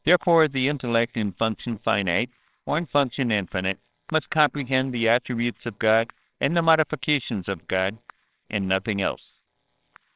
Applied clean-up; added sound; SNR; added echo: neural separator model SepFormer WHAMR!.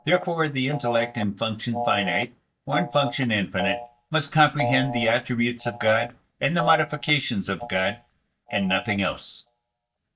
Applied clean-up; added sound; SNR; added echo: neural mask model DeepFilterNet 3.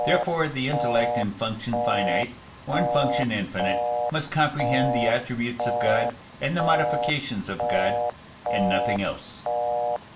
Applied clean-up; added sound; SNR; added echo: none; Telephone; 0 dB; reverberation time 0.4 s.